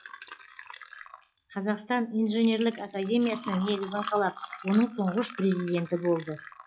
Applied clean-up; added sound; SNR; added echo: classical method log-MMSE.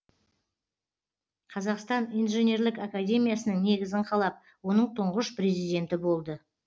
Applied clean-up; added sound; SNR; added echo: none; none; none; none.